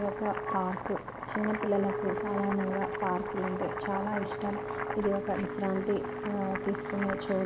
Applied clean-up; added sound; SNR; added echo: none; Boiling + Wind instrument, woodwind instrument; 3 dB; none.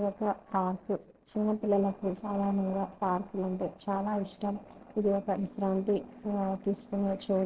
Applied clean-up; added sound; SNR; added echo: neural separator model SepFormer DNS4.